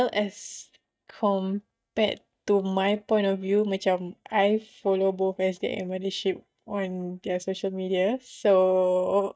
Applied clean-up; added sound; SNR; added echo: neural mask model DeepFilterNet 3.